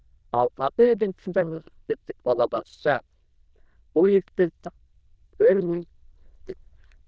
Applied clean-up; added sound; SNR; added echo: neural diffusion model UNIVERSE++.